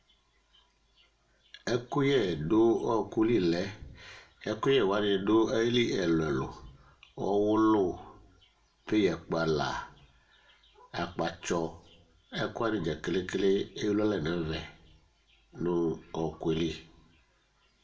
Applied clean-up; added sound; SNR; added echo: none; none; none; reverberation time 0.3 s.